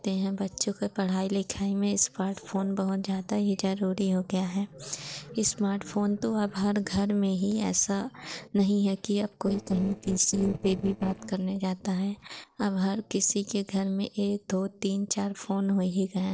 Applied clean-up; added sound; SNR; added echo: neural separator model SepFormer DNS4.